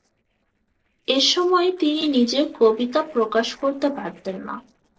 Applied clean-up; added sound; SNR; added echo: neural separator model SepFormer DNS4.